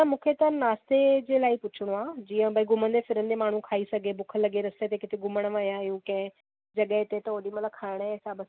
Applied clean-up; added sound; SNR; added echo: none; none; none; none.